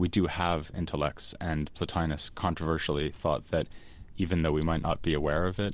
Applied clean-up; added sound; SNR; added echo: none; Thunder; 12 dB; none.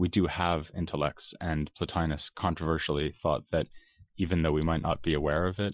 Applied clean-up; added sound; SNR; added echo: classical method Wiener filter.